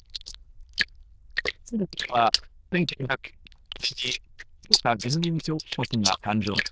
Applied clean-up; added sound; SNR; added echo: neural diffusion model UNIVERSE++.